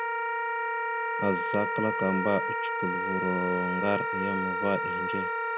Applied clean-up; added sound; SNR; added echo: none; Wind instrument, woodwind instrument; -2 dB; none.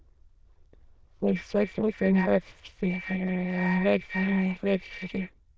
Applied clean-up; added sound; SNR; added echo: neural diffusion model UNIVERSE++.